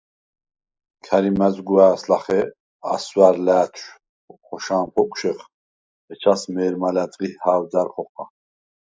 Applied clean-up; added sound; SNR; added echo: neural mask model Resemble Enhance denoiser.